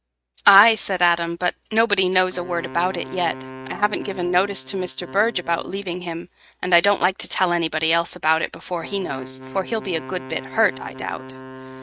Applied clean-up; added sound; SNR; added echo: neural mask model RNNoise.